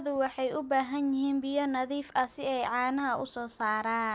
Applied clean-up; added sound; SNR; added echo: none; none; none; none.